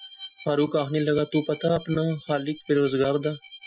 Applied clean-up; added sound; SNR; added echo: classical method Wiener filter.